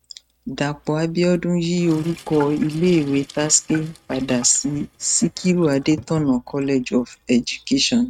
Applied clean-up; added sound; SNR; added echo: neural mask model RNNoise.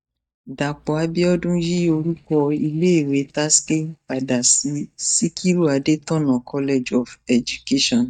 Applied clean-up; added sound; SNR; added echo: neural mask model DeepFilterNet 3.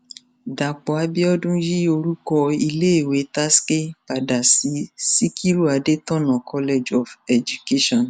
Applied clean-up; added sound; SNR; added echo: none; none; none; none.